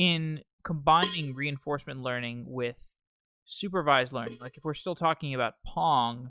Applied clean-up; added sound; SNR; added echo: neural mask model DeepFilterNet 3.